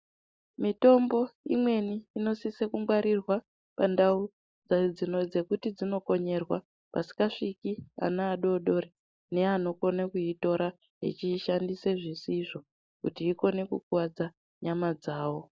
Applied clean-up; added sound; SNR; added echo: neural mask model Resemble Enhance denoiser.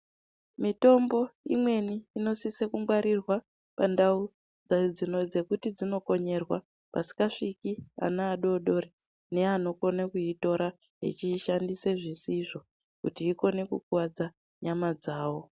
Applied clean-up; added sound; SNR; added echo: none; none; none; none.